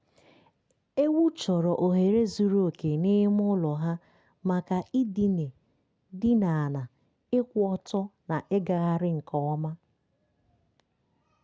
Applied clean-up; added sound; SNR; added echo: none; none; none; none.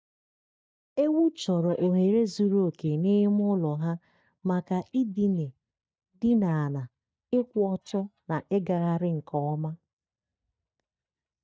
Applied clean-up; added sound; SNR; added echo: neural mask model DeepFilterNet 3.